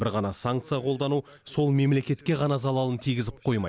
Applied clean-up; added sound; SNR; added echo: none; none; none; none.